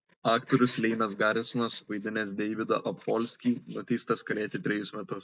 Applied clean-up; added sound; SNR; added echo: neural mask model DeepFilterNet 3.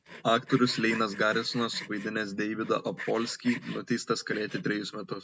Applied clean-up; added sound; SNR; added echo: none; Sawing; 16 dB; none.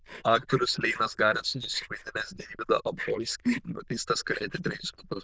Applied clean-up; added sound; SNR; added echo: neural diffusion model UNIVERSE++.